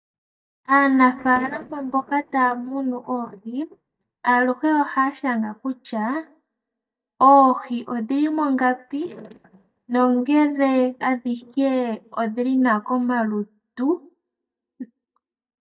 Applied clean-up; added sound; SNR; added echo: neural mask model DeepFilterNet 3.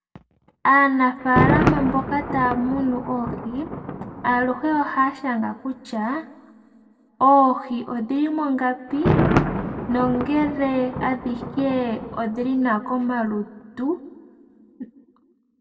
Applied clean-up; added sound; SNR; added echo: none; Thunder; 5 dB; reverberation time 1.3 s.